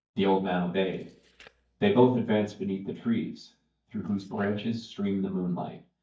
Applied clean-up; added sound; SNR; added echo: neural mask model DeepFilterNet 3.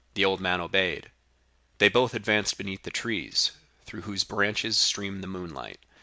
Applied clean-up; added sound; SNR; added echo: none; none; none; none.